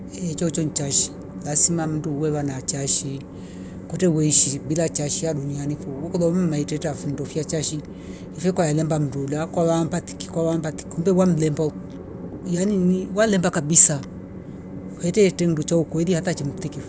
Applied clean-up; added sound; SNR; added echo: none; Train; 12 dB; none.